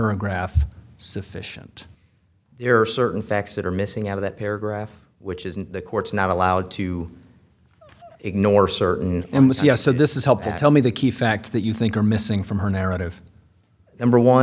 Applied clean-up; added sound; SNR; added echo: none; none; none; none.